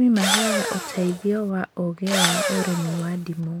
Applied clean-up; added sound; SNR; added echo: none; Engine / Drill; 2 dB; none.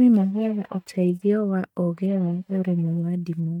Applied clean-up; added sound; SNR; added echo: neural mask model DeepFilterNet 3.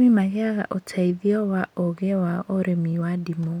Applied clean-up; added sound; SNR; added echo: none; none; none; none.